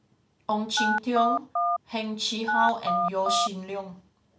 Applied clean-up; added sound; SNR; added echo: none; Telephone; -4 dB; none.